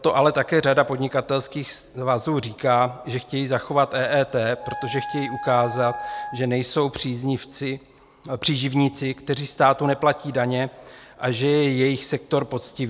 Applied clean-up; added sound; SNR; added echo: none; Wind instrument, woodwind instrument; 11 dB; none.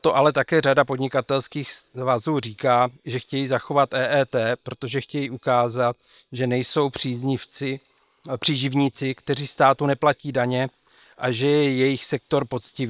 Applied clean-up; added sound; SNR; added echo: neural separator model SepFormer WHAM!.